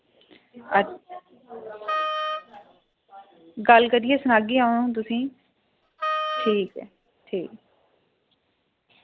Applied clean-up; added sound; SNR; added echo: none; Wind instrument, woodwind instrument; 4 dB; none.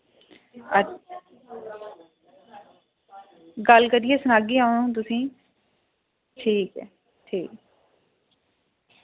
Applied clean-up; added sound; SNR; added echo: none; none; none; none.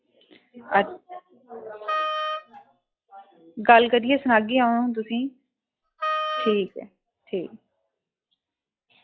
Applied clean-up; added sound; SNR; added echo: classical method log-MMSE.